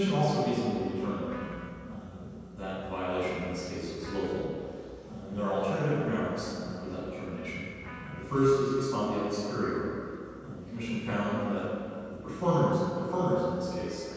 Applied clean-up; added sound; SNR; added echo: none; Guitar; 19 dB; reverberation time 2.1 s.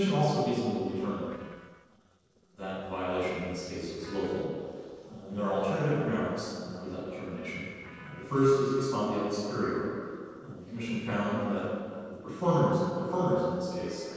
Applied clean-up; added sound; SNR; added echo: neural separator model SepFormer DNS4.